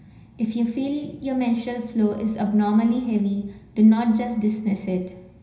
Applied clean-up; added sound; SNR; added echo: none; none; none; reverberation time 0.9 s.